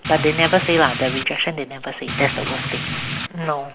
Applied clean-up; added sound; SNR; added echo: none; Rain; 5 dB; none.